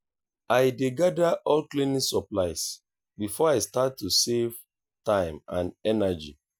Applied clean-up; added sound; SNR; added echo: none; none; none; none.